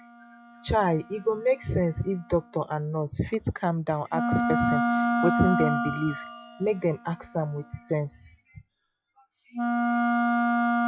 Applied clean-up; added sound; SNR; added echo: classical method log-MMSE.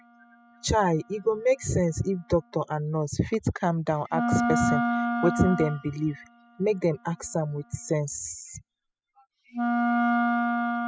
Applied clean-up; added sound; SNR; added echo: classical method spectral subtraction.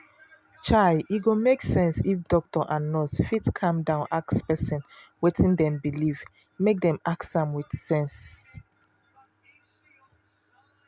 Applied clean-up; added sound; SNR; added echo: none; none; none; none.